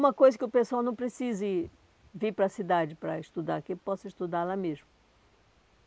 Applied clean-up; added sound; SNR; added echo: none; none; none; none.